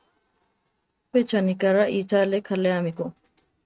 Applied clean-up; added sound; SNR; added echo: neural mask model RNNoise.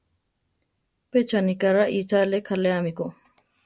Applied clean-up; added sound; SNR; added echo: none; none; none; none.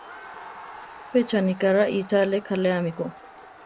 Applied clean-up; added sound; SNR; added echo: none; Crowd; 18 dB; none.